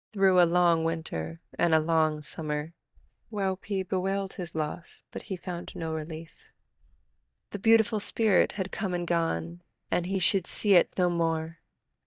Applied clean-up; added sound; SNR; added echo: neural mask model DeepFilterNet 3.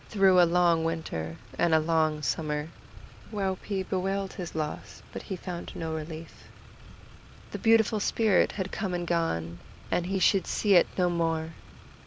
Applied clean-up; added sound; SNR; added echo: none; Motor vehicle (road); 19 dB; none.